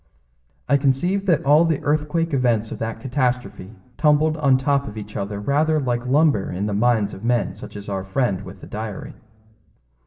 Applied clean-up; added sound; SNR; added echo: none; none; none; reverberation time 0.7 s.